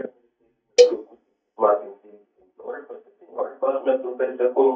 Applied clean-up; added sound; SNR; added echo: neural mask model DeepFilterNet 3.